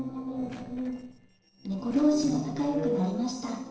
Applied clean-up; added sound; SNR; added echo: neural separator model SepFormer DNS4.